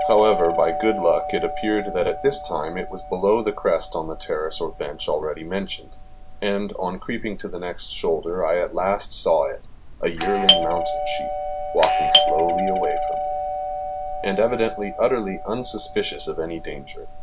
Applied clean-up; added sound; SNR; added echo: none; Doorbell; 2 dB; none.